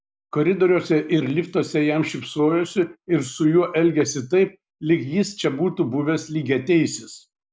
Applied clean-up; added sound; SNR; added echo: none; none; none; none.